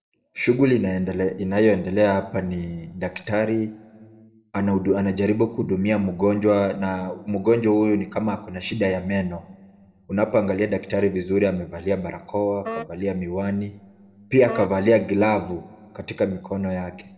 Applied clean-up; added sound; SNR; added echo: none; Wind instrument, woodwind instrument; 13 dB; reverberation time 1.4 s.